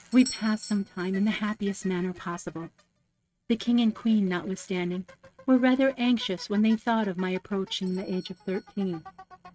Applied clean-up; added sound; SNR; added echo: neural mask model RNNoise.